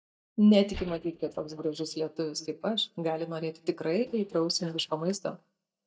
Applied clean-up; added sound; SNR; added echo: neural mask model DeepFilterNet 3.